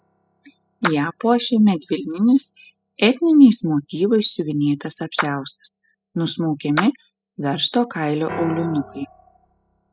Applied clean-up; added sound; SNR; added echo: classical method spectral subtraction.